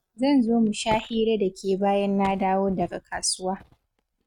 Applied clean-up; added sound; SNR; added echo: neural mask model RNNoise.